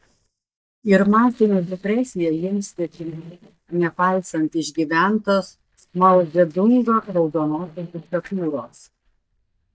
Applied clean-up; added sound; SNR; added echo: neural mask model DeepFilterNet 3.